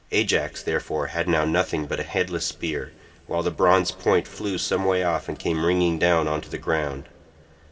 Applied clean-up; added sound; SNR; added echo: none; none; none; reverberation time 1.9 s.